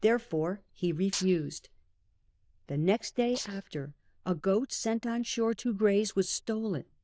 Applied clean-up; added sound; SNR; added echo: neural diffusion model UNIVERSE++.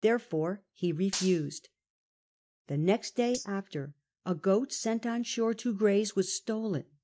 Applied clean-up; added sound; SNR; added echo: neural mask model DeepFilterNet 3.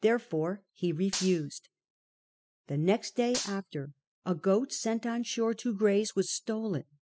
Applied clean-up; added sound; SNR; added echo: classical method spectral subtraction.